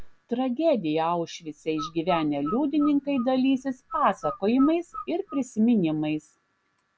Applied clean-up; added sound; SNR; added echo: none; Bird; 14 dB; none.